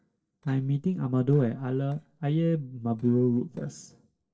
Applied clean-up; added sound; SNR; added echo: neural separator model SepFormer DNS4.